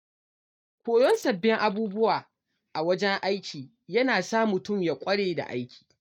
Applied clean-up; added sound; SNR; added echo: neural mask model DeepFilterNet 3.